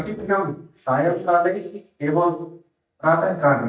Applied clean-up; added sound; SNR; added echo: neural mask model DeepFilterNet 3.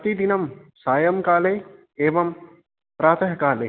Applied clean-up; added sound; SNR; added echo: none; none; none; none.